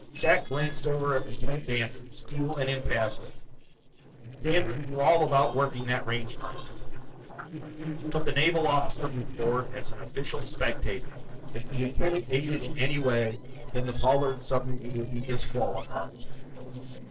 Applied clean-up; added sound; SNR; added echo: neural separator model SepFormer DNS4.